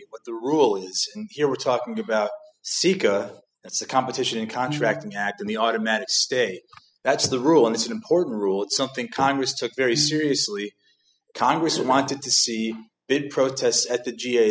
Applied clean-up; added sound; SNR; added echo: classical method spectral subtraction.